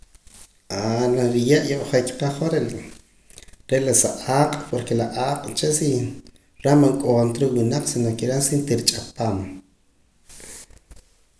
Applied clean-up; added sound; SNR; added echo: none; none; none; none.